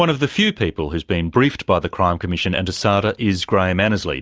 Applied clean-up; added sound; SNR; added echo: none; none; none; none.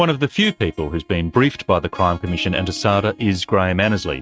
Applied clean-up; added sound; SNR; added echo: neural mask model RNNoise.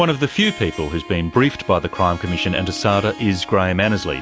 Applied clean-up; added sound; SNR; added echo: none; Harp; 16 dB; none.